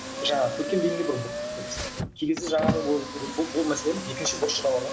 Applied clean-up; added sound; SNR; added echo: none; Car; 5 dB; none.